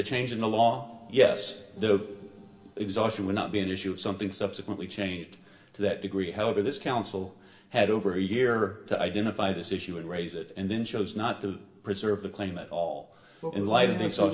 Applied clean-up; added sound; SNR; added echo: none; none; none; reverberation time 0.4 s.